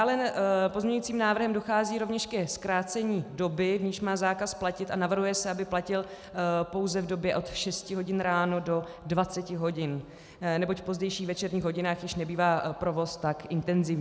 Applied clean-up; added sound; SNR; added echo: none; none; none; none.